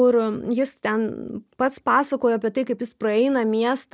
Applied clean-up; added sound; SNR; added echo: none; none; none; none.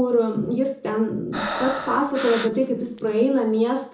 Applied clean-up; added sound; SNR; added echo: none; Breathing; 9 dB; reverberation time 0.6 s.